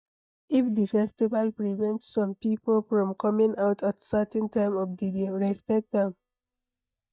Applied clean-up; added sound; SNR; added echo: neural mask model DeepFilterNet 3.